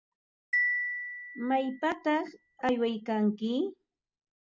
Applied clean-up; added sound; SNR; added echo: none; Marimba, xylophone; 5 dB; none.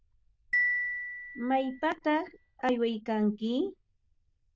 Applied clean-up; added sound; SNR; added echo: neural diffusion model UNIVERSE++.